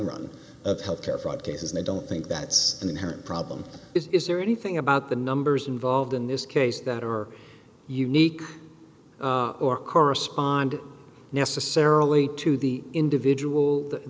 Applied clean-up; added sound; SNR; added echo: none; none; none; none.